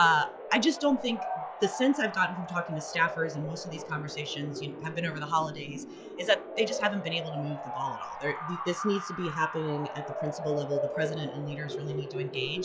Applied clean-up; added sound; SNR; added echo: classical method log-MMSE.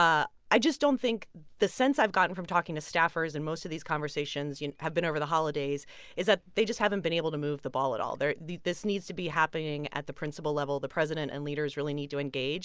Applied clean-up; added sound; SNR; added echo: none; none; none; none.